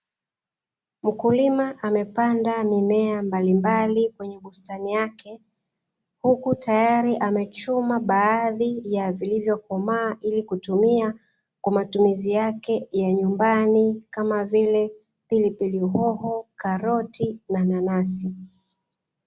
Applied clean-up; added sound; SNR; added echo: none; none; none; none.